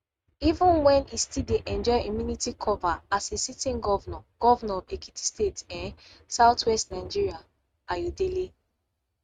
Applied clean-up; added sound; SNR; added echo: neural mask model RNNoise.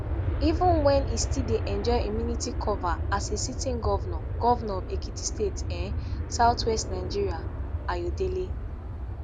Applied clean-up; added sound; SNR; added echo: none; Aircraft; 1 dB; none.